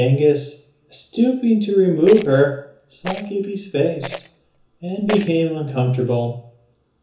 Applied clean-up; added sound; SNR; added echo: none; Rattle; 14 dB; reverberation time 0.7 s.